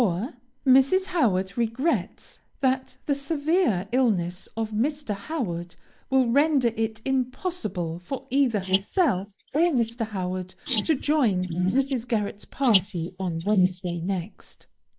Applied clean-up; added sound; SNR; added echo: neural mask model Resemble Enhance denoiser.